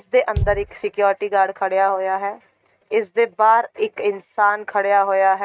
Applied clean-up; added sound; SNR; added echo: neural mask model RNNoise.